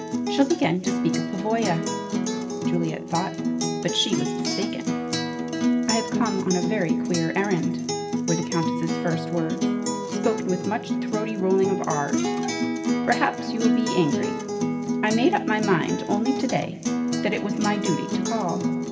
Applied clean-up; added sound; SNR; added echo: none; Acoustic guitar; 0 dB; reverberation time 1.9 s.